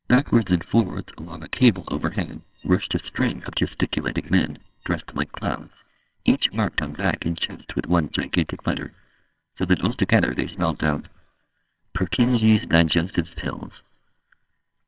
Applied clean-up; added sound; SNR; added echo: neural separator model SepFormer WHAMR!.